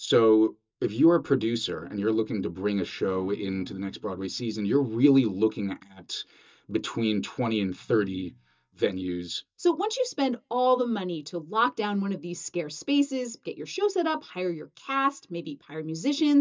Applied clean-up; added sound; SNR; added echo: neural mask model DeepFilterNet 3.